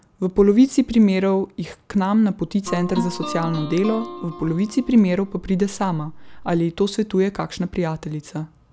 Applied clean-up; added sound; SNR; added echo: none; Guitar; 12 dB; none.